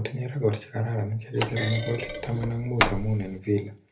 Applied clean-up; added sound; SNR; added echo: none; Thump, thud; 3 dB; reverberation time 0.3 s.